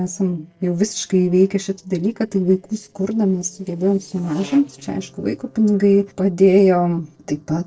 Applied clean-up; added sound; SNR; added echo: neural separator model SepFormer DNS4.